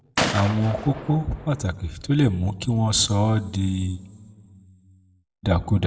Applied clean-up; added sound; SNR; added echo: none; Gunshot, gunfire; 7 dB; reverberation time 0.7 s.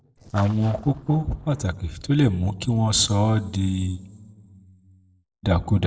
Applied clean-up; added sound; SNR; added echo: neural separator model SepFormer DNS4.